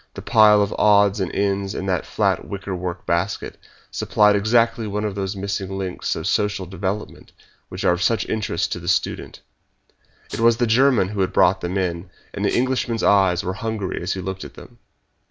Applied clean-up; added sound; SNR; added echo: none; Rattle (instrument); 16 dB; none.